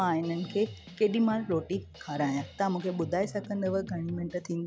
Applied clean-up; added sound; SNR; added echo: none; Drum kit; 16 dB; none.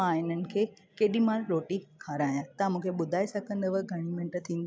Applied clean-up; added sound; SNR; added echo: none; none; none; none.